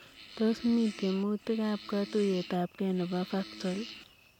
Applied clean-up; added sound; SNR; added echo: none; Fart; 16 dB; none.